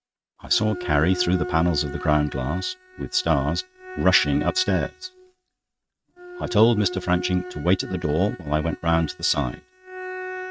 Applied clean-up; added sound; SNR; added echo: neural mask model RNNoise.